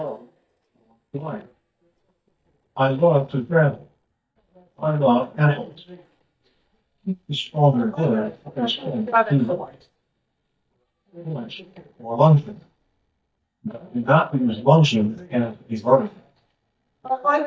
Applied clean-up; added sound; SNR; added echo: neural mask model DeepFilterNet 3.